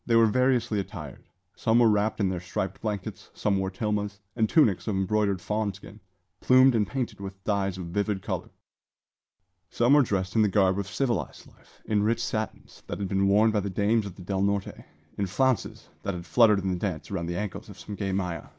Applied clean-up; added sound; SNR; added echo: none; none; none; none.